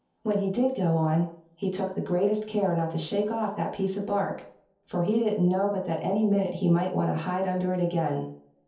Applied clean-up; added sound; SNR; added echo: none; none; none; reverberation time 0.5 s.